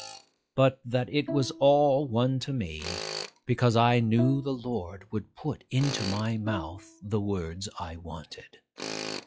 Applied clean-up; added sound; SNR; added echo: classical method log-MMSE.